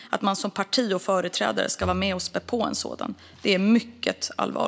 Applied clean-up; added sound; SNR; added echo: none; Bowed string instrument; 18 dB; none.